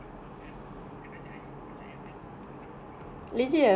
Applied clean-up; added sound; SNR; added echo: none; none; none; none.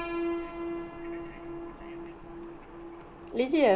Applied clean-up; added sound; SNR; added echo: neural separator model SepFormer DNS4.